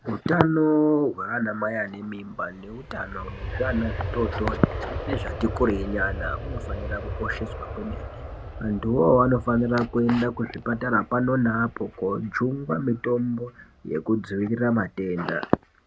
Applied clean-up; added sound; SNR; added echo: none; Aircraft; 10 dB; none.